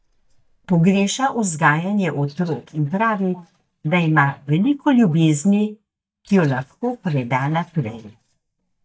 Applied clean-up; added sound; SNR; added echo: neural mask model DeepFilterNet 3.